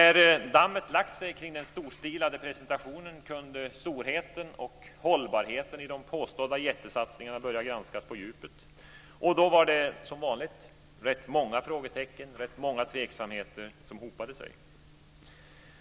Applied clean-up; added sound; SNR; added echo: none; none; none; none.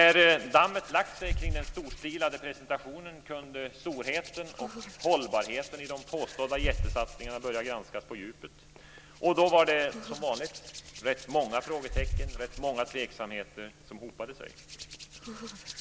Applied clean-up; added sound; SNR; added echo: none; Hands; 9 dB; none.